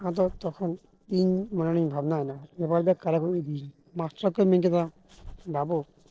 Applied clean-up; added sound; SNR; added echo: neural separator model SepFormer DNS4.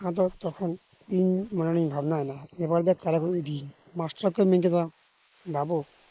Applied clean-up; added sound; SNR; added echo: neural mask model Resemble Enhance denoiser.